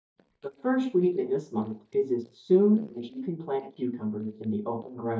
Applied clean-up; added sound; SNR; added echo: neural mask model DeepFilterNet 3.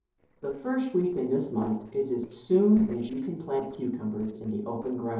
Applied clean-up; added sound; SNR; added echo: neural separator model SepFormer DNS4.